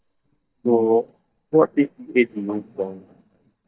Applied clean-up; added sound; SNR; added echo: neural mask model DeepFilterNet 3.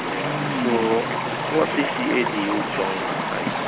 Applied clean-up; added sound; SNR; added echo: none; Stream; -1 dB; none.